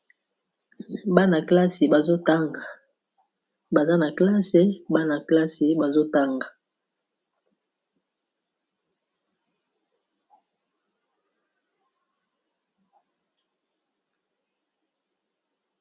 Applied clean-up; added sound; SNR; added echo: none; none; none; none.